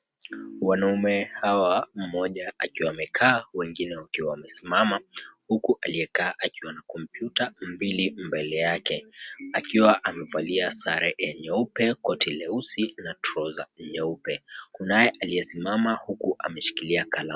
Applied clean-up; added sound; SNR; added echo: none; none; none; none.